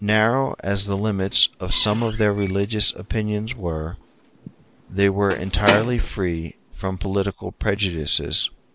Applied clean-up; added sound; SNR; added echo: none; Squeak / Slam / Wood; 12 dB; none.